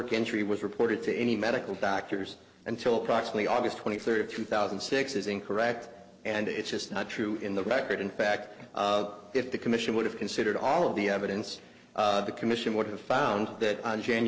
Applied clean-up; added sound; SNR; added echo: neural separator model SepFormer DNS4.